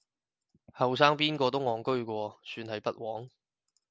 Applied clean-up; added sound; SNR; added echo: none; none; none; none.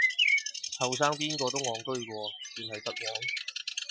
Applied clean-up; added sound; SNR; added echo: classical method Wiener filter.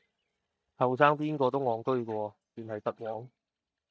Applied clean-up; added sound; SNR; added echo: neural mask model DeepFilterNet 3.